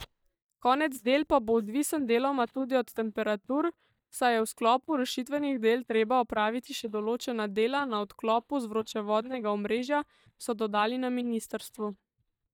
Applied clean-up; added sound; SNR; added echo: neural mask model DeepFilterNet 3.